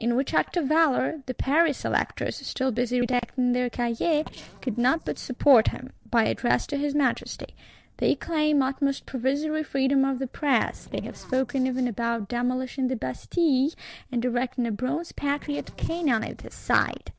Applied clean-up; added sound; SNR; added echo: neural separator model SepFormer DNS4.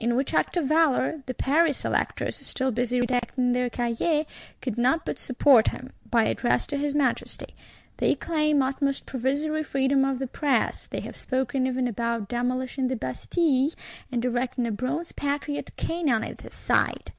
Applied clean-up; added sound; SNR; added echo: none; none; none; none.